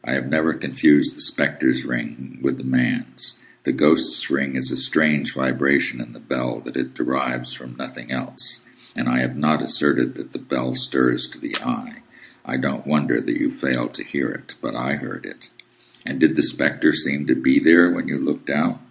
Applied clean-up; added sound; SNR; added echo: none; Camera; 13 dB; none.